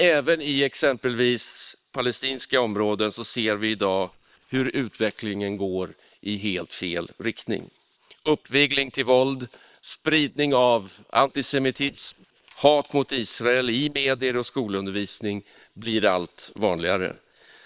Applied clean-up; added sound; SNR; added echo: neural separator model SepFormer WHAM!.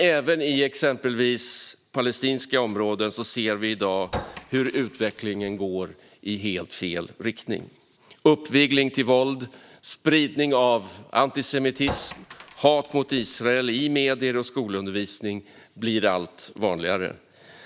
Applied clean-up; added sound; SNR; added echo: none; Chink, clink; 13 dB; none.